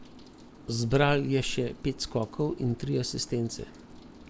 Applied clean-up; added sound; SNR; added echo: none; Rain; 19 dB; none.